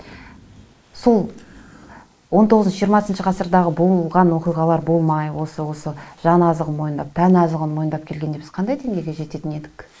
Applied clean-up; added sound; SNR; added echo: neural mask model Resemble Enhance denoiser.